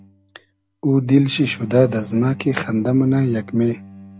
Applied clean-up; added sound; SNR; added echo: none; Bowed string instrument; 19 dB; none.